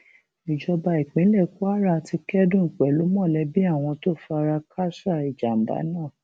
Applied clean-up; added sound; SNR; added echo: none; none; none; none.